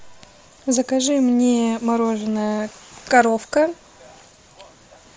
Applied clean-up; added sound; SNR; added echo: none; none; none; none.